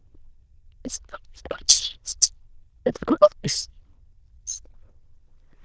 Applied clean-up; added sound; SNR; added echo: neural diffusion model UNIVERSE++.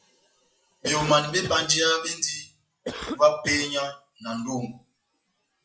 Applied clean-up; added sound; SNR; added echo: classical method log-MMSE.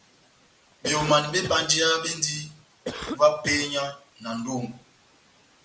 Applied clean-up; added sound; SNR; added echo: none; Cough; 9 dB; none.